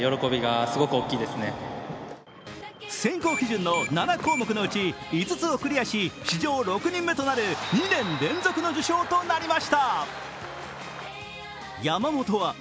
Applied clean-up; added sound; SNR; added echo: none; none; none; none.